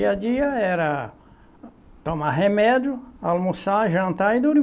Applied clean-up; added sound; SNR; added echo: none; none; none; none.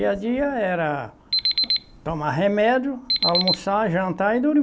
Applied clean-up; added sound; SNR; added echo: none; Alarm; 2 dB; none.